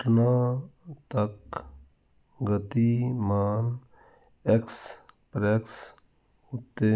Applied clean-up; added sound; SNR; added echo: none; none; none; none.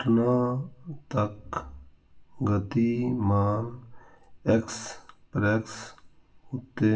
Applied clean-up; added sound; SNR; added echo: none; none; none; reverberation time 0.2 s.